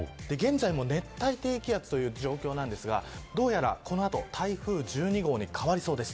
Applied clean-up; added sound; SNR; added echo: none; none; none; none.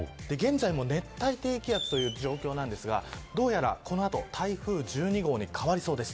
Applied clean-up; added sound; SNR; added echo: none; Fireworks; 12 dB; none.